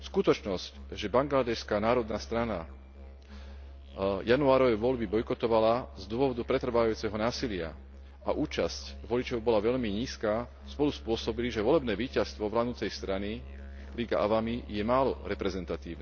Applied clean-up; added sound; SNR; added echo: none; Musical instrument; 15 dB; none.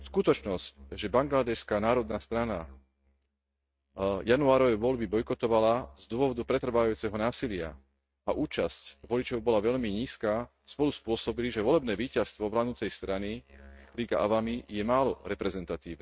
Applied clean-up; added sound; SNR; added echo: neural mask model RNNoise.